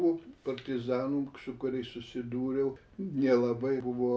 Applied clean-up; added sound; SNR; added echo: none; none; none; none.